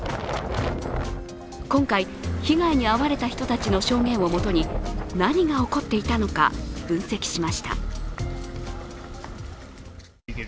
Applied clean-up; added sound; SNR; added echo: none; Liquid; 19 dB; none.